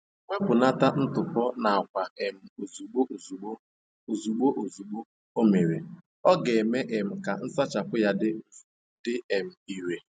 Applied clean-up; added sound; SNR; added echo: none; none; none; none.